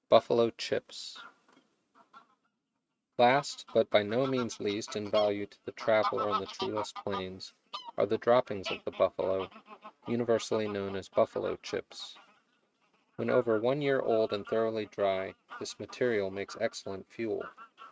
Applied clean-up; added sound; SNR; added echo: neural mask model RNNoise.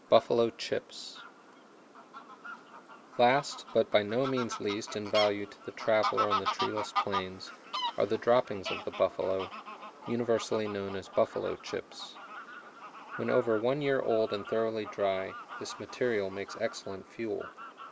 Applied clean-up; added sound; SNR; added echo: none; Fowl; 9 dB; none.